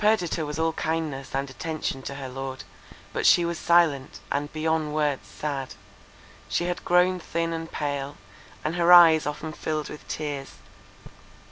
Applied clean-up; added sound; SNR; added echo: none; none; none; none.